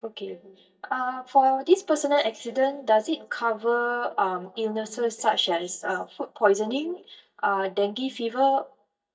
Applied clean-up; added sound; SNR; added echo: neural mask model DeepFilterNet 3.